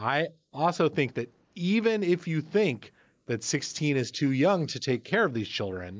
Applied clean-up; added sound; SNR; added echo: neural mask model Resemble Enhance denoiser.